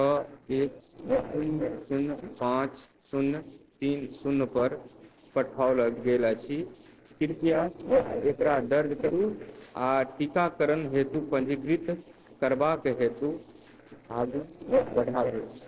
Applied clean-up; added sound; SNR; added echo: neural separator model SepFormer DNS4.